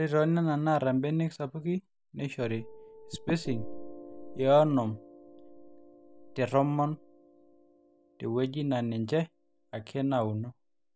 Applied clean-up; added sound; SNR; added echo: none; Piano; 16 dB; none.